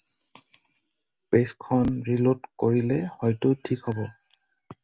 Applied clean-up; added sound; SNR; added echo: none; none; none; none.